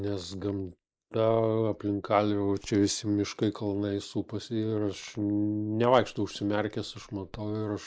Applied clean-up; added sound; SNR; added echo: neural mask model Resemble Enhance denoiser.